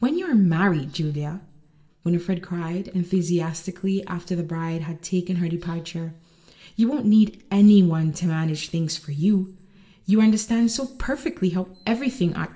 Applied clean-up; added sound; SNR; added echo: none; none; none; reverberation time 0.6 s.